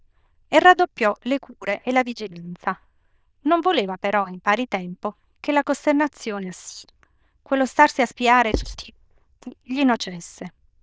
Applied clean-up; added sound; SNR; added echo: neural diffusion model UNIVERSE++.